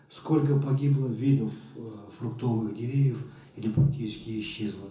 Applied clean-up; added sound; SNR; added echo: none; none; none; reverberation time 0.7 s.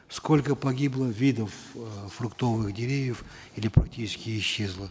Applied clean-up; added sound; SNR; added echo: none; none; none; none.